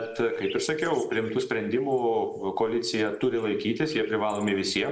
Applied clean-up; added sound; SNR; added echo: neural mask model Resemble Enhance denoiser.